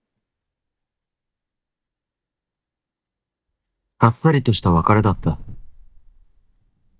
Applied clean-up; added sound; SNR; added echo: neural mask model DeepFilterNet 3.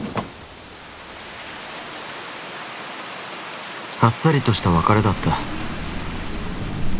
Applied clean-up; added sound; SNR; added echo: none; none; none; none.